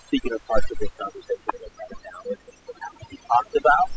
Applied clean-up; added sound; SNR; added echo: classical method spectral subtraction.